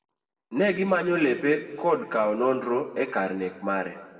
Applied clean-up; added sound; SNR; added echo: none; none; none; reverberation time 1.7 s.